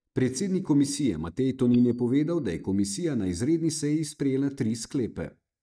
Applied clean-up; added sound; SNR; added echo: neural mask model DeepFilterNet 3.